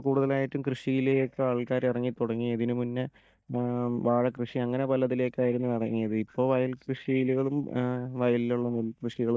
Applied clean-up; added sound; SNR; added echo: neural mask model DeepFilterNet 3.